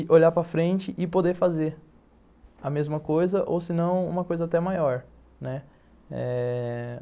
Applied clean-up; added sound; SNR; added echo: none; none; none; none.